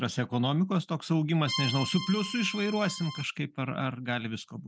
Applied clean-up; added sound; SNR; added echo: none; Accordion; 8 dB; none.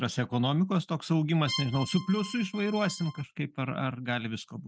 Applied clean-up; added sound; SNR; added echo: neural mask model RNNoise.